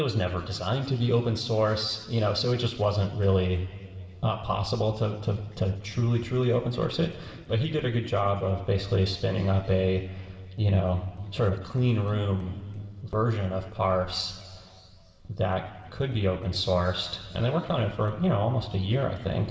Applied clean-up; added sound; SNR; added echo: neural separator model SepFormer DNS4.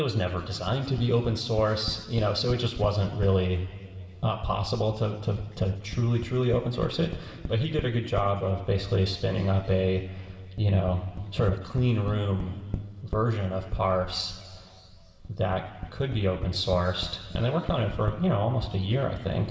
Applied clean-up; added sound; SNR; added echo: none; Tap; 14 dB; reverberation time 2.2 s.